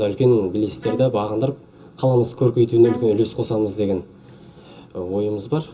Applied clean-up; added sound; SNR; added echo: none; Bowed string instrument; 17 dB; reverberation time 0.2 s.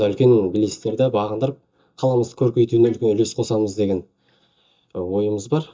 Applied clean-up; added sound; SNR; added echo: neural mask model DeepFilterNet 3.